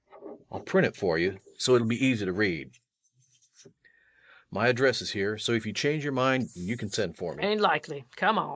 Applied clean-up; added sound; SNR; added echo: neural mask model Resemble Enhance denoiser.